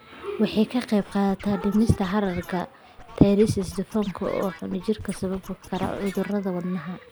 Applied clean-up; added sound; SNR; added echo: none; Scratching (performance technique); 18 dB; none.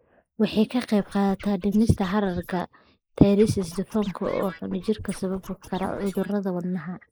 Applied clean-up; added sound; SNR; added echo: neural mask model Resemble Enhance denoiser.